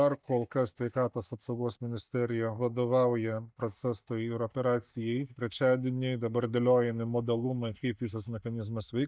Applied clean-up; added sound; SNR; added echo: neural mask model DeepFilterNet 3.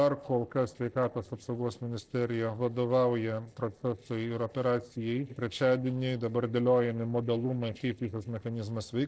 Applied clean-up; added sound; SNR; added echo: neural separator model SepFormer DNS4.